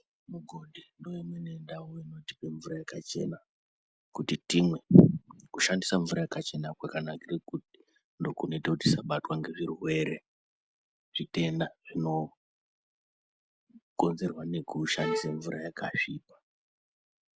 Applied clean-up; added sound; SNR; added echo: none; Bowed string instrument; 5 dB; none.